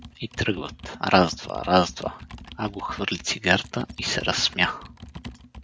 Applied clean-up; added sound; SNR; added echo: none; Computer keyboard; 16 dB; none.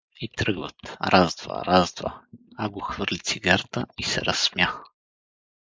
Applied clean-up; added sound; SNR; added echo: neural mask model Resemble Enhance denoiser.